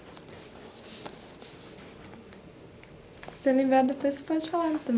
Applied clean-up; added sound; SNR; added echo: none; Tambourine; 19 dB; none.